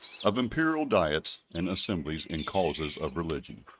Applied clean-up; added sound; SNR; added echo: neural mask model RNNoise.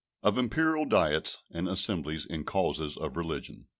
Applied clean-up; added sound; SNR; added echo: none; none; none; none.